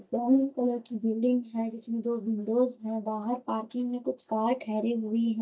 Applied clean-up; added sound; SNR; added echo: neural mask model DeepFilterNet 3.